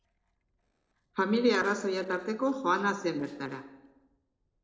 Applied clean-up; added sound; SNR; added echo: neural separator model SepFormer DNS4.